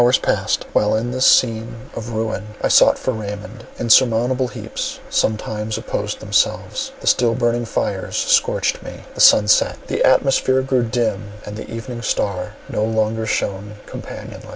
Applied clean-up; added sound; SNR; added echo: none; none; none; none.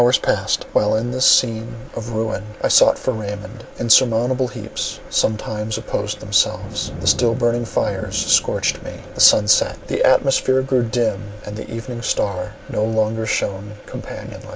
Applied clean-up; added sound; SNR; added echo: none; Thunder; 19 dB; none.